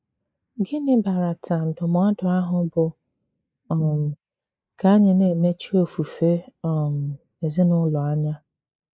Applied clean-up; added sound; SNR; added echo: neural mask model Resemble Enhance denoiser.